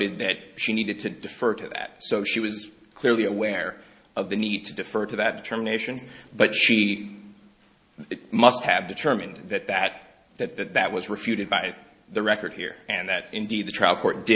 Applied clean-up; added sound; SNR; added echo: none; none; none; none.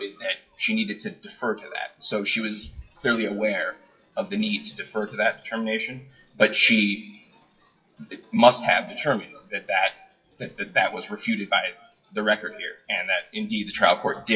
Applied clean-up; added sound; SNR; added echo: classical method WPE with log-MMSE.